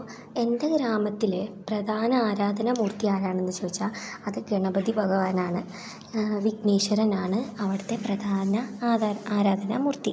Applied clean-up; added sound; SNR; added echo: none; none; none; none.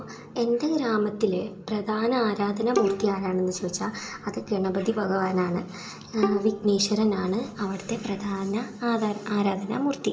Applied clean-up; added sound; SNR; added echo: none; Bowed string instrument; 8 dB; reverberation time 0.4 s.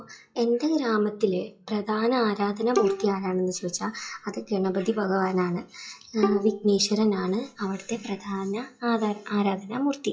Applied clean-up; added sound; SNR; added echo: classical method WPE with log-MMSE.